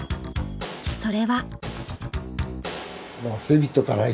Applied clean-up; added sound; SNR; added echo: none; none; none; none.